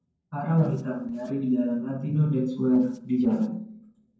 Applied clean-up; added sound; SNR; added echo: neural separator model SepFormer DNS4.